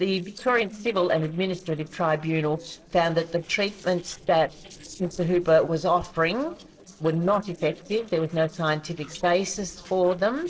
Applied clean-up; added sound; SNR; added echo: neural separator model SepFormer DNS4.